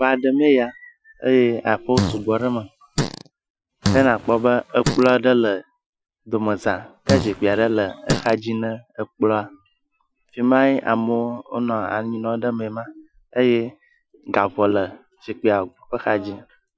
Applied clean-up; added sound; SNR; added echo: classical method Wiener filter.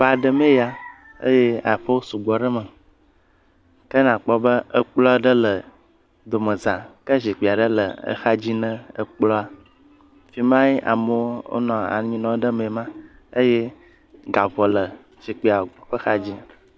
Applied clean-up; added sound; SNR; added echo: none; none; none; none.